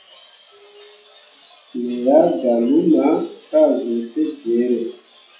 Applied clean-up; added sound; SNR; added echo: classical method WPE with log-MMSE.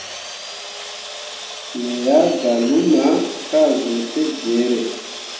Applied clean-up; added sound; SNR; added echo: none; Sawing; 12 dB; reverberation time 0.8 s.